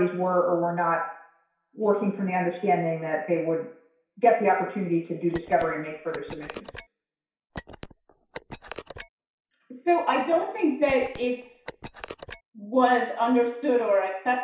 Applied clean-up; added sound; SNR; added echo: none; Telephone; 16 dB; reverberation time 0.6 s.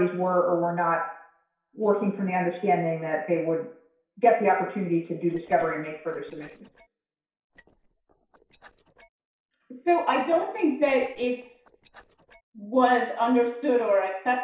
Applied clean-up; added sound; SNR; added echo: neural separator model SepFormer DNS4.